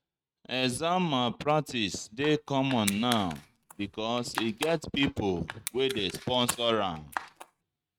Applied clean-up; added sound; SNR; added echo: neural mask model RNNoise.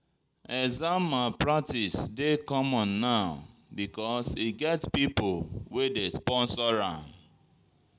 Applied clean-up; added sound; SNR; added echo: none; none; none; none.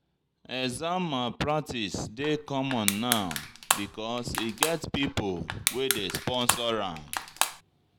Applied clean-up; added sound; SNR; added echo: none; Crushing; 1 dB; none.